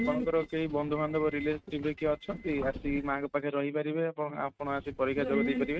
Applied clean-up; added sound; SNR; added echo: neural mask model RNNoise.